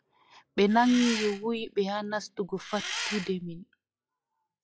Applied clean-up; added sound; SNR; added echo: classical method log-MMSE.